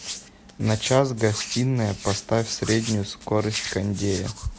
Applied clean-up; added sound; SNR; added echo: none; Hands; 11 dB; none.